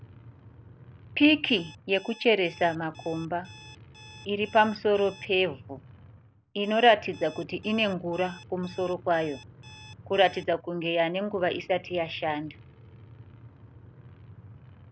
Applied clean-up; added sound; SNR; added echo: none; Truck + Alarm; 20 dB; none.